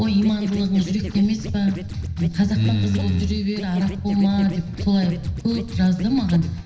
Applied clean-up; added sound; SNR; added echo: none; Scratching (performance technique); 14 dB; reverberation time 0.9 s.